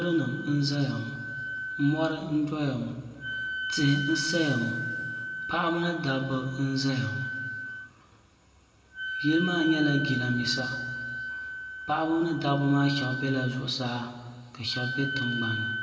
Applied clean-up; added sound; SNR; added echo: none; Wind instrument, woodwind instrument; 6 dB; reverberation time 1.6 s.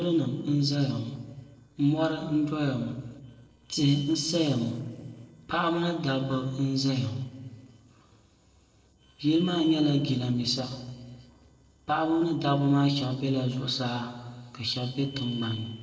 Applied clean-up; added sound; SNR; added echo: neural separator model SepFormer DNS4.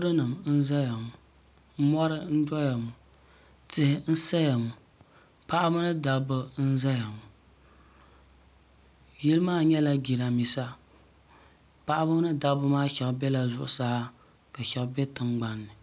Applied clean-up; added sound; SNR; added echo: none; none; none; none.